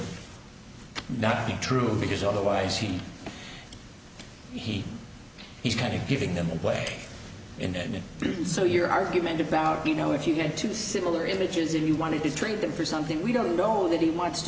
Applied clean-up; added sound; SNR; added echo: none; none; none; none.